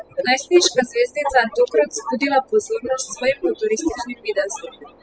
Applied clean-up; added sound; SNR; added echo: classical method spectral subtraction.